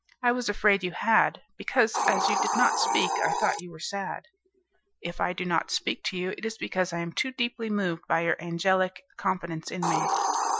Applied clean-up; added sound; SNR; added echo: classical method Wiener filter.